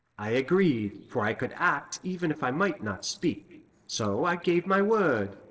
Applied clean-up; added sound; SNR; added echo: neural separator model SepFormer DNS4.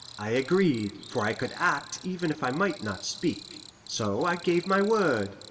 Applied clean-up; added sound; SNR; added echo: none; Cricket; 18 dB; reverberation time 2.1 s.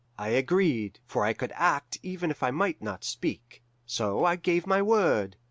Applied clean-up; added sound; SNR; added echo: none; none; none; none.